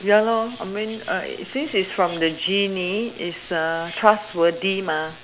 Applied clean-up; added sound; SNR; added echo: none; none; none; none.